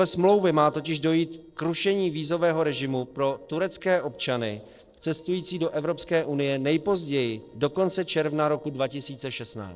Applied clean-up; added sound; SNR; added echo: neural separator model SepFormer DNS4.